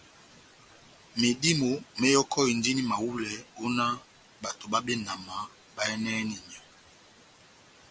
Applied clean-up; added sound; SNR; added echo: none; none; none; none.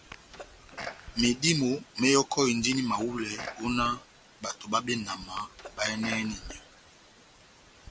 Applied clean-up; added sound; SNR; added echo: none; Sneeze; 16 dB; none.